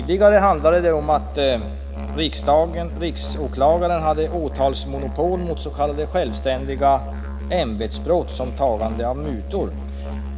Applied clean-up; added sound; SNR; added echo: none; Musical instrument; 7 dB; none.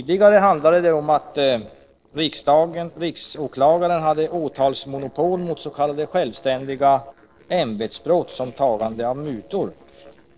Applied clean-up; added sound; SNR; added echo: neural separator model SepFormer DNS4.